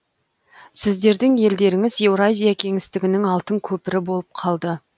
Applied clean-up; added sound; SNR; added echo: none; none; none; none.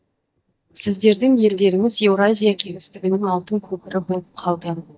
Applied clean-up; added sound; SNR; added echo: neural mask model DeepFilterNet 3.